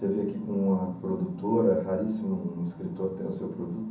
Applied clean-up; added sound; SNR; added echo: none; none; none; reverberation time 0.6 s.